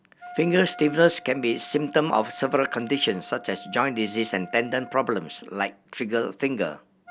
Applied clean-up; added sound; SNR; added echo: none; Wind instrument, woodwind instrument; 19 dB; none.